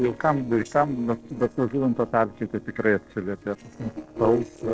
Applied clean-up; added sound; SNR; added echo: neural separator model SepFormer DNS4.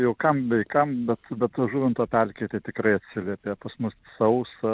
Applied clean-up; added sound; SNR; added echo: none; none; none; none.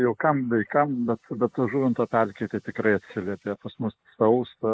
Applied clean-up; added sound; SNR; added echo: neural mask model Resemble Enhance denoiser.